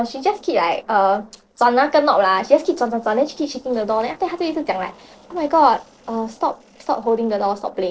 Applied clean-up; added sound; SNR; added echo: neural separator model SepFormer DNS4.